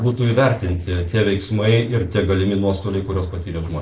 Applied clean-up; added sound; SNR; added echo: neural separator model SepFormer DNS4.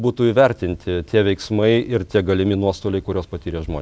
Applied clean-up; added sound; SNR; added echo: none; none; none; none.